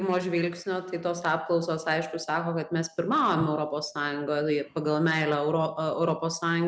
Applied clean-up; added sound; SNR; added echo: none; none; none; none.